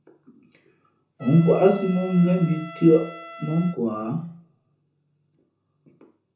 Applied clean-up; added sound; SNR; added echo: none; Trumpet; 18 dB; reverberation time 0.6 s.